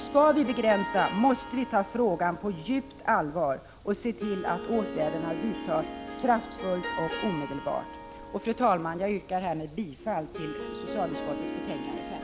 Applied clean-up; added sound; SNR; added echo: none; Harp; 9 dB; none.